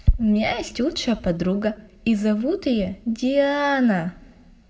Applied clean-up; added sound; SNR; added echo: none; none; none; reverberation time 0.4 s.